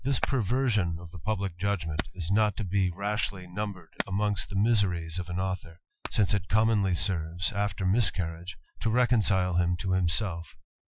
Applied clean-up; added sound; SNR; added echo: classical method Wiener filter.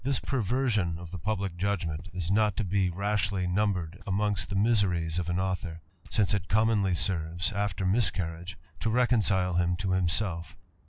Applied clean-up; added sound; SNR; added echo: neural separator model SepFormer DNS4.